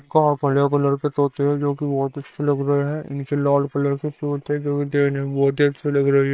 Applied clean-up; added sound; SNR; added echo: neural separator model SepFormer WHAM!.